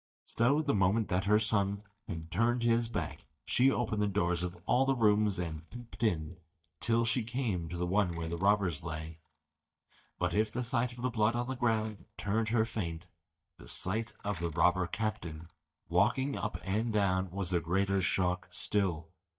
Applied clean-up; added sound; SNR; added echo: neural mask model DeepFilterNet 3.